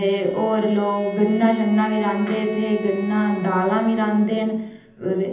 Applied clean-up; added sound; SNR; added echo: none; Bowed string instrument; 14 dB; reverberation time 0.8 s.